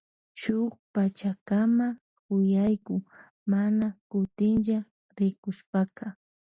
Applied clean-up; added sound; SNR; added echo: none; none; none; none.